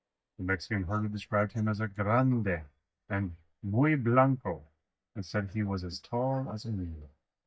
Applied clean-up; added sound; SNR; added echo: neural mask model DeepFilterNet 3.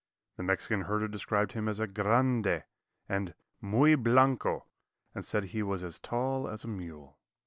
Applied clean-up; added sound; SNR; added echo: none; none; none; none.